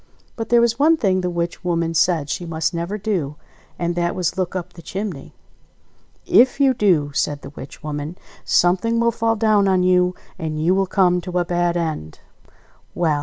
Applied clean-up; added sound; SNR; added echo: none; none; none; none.